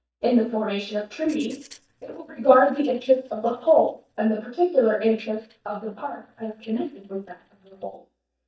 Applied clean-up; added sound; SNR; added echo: neural mask model DeepFilterNet 3.